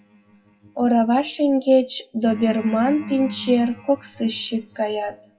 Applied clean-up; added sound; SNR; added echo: classical method WPE with log-MMSE.